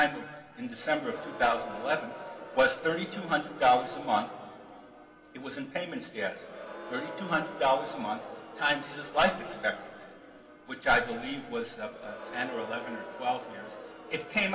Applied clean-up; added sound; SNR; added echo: none; Crowd; 13 dB; reverberation time 2.2 s.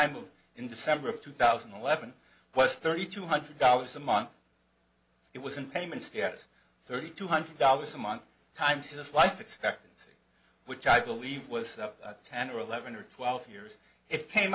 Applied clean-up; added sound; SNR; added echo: none; none; none; none.